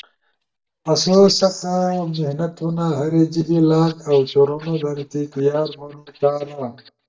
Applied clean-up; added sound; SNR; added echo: neural mask model DeepFilterNet 3.